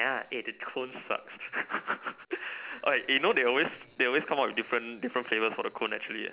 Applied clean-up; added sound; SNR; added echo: none; none; none; none.